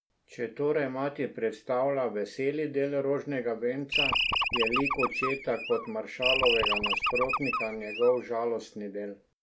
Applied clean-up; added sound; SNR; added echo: none; Animal; -1 dB; none.